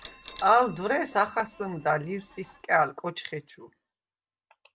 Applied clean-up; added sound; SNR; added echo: none; Bell; 10 dB; none.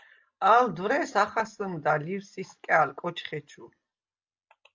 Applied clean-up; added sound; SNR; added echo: none; none; none; none.